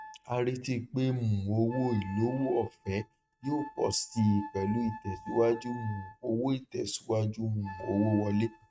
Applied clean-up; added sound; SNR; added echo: neural mask model RNNoise.